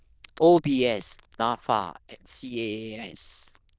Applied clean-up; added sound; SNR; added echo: neural diffusion model UNIVERSE++.